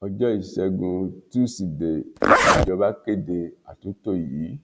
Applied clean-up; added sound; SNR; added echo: none; Zipper (clothing); -5 dB; none.